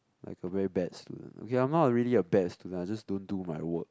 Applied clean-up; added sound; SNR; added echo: none; none; none; none.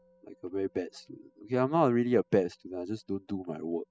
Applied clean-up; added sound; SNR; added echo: classical method spectral subtraction.